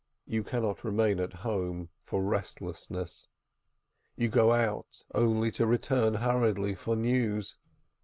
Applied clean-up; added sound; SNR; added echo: none; none; none; none.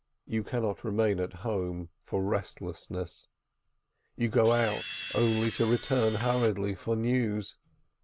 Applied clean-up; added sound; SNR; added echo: none; Camera; 11 dB; none.